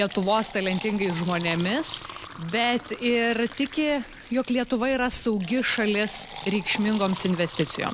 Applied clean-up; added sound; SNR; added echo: none; Fill (with liquid); 13 dB; none.